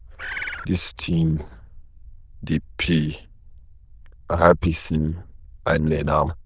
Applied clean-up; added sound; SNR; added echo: neural diffusion model UNIVERSE++.